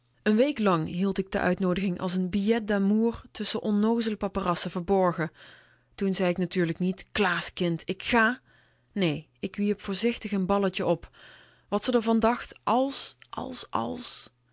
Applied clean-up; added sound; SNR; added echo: none; none; none; none.